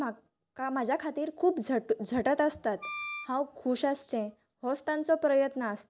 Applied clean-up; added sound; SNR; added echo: none; Wind instrument, woodwind instrument; 9 dB; none.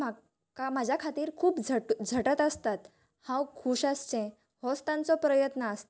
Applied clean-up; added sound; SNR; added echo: none; none; none; none.